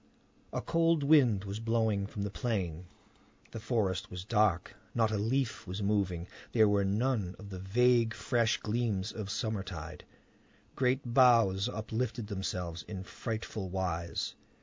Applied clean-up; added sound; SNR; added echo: none; none; none; none.